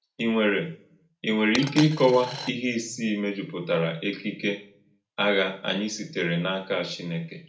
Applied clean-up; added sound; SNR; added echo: none; Coin (dropping); 8 dB; reverberation time 0.4 s.